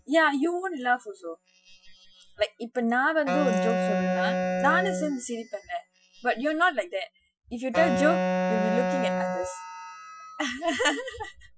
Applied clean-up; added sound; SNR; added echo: classical method Wiener filter.